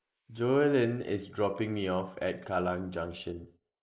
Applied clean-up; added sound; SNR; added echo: neural mask model Resemble Enhance denoiser.